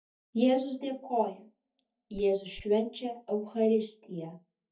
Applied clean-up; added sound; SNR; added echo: neural mask model DeepFilterNet 3.